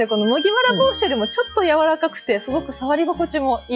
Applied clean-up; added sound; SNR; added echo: classical method log-MMSE.